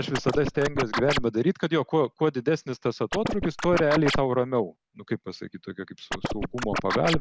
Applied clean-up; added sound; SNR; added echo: none; Scratching (performance technique); 3 dB; none.